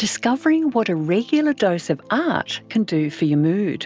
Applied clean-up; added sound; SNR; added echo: none; none; none; none.